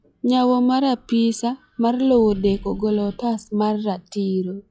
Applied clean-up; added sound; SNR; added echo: classical method log-MMSE.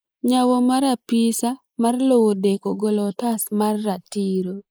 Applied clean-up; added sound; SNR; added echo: neural mask model Resemble Enhance denoiser.